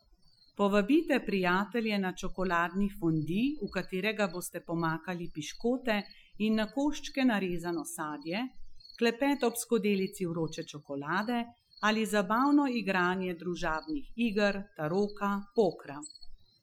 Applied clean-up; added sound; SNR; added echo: classical method Wiener filter.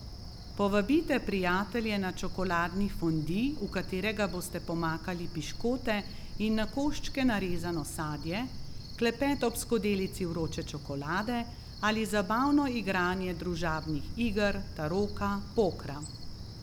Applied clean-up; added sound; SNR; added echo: none; Cricket; 8 dB; none.